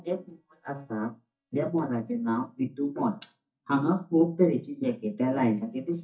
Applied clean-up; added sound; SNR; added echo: neural mask model DeepFilterNet 3.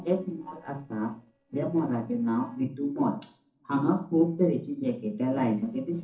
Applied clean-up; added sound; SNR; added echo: neural separator model SepFormer DNS4.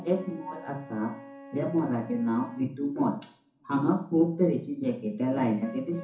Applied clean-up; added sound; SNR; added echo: none; Wind instrument, woodwind instrument; 19 dB; reverberation time 0.7 s.